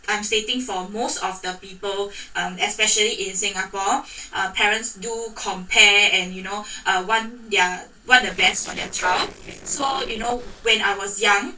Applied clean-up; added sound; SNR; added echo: neural separator model SepFormer DNS4.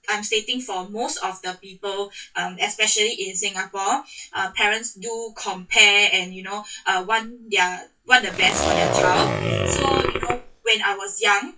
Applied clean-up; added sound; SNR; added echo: classical method WPE with log-MMSE.